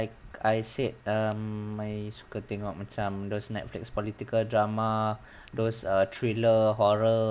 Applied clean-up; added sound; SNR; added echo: none; none; none; none.